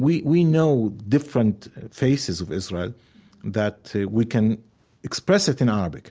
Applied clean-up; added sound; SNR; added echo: none; none; none; none.